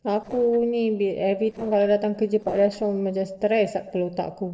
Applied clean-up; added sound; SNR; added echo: neural separator model SepFormer DNS4.